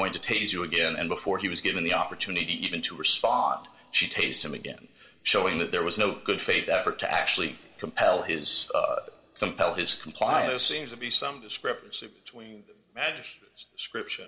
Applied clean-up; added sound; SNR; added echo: none; none; none; reverberation time 1.6 s.